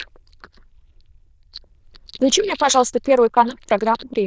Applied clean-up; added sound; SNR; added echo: neural diffusion model UNIVERSE++.